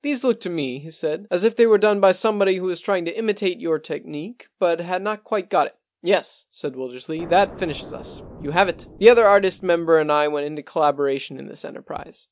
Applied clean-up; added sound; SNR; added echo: none; Explosion; 19 dB; none.